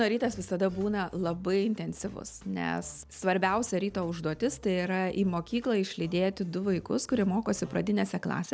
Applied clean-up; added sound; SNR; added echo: none; none; none; none.